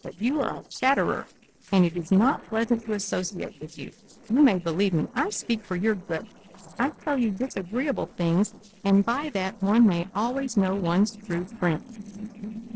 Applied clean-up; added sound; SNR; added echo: neural separator model SepFormer DNS4.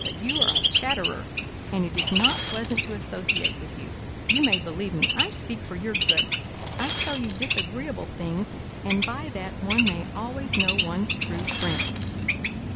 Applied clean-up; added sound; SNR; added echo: none; Shatter + Bird; -4 dB; none.